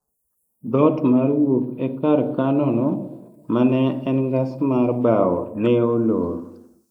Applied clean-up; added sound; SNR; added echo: neural mask model Resemble Enhance denoiser.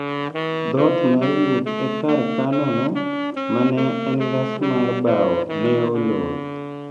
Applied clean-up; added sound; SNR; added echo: none; Wind instrument, woodwind instrument; 3 dB; none.